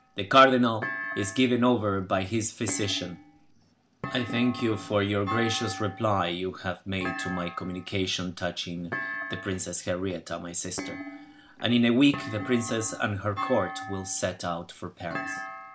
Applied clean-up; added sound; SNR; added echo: none; Thump, thud; 11 dB; none.